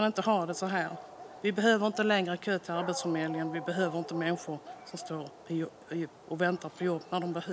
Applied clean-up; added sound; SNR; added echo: none; Dog; 14 dB; none.